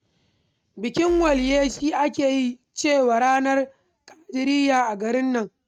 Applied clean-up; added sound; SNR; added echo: neural mask model RNNoise.